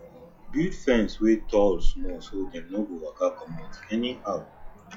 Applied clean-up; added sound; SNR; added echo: classical method log-MMSE.